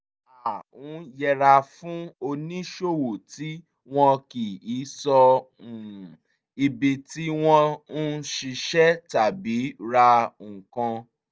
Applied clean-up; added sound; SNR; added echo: none; none; none; none.